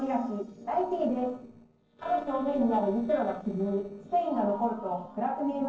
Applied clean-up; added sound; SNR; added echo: neural separator model SepFormer DNS4.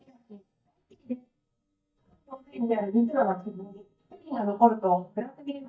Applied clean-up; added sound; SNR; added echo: neural mask model DeepFilterNet 3.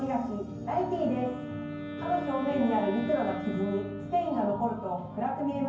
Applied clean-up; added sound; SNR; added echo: none; Wind instrument, woodwind instrument; 10 dB; reverberation time 0.9 s.